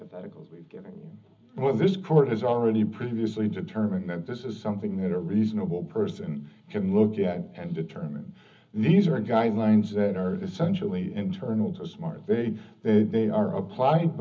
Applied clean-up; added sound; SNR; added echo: none; none; none; reverberation time 0.4 s.